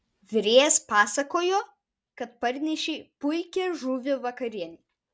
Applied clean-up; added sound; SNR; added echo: none; none; none; none.